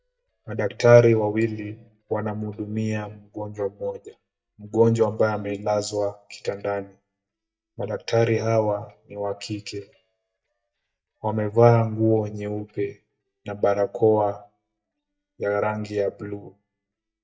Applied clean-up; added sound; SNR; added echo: neural mask model DeepFilterNet 3.